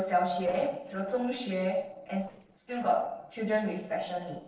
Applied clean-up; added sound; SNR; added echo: neural separator model SepFormer DNS4.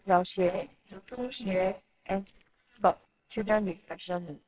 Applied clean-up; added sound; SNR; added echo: neural separator model SepFormer WHAMR!.